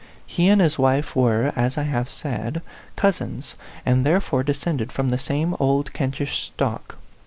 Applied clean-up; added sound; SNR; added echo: none; none; none; none.